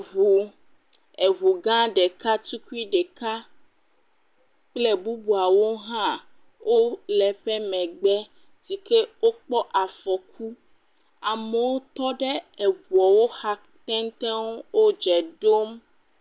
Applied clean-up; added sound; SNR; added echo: none; none; none; none.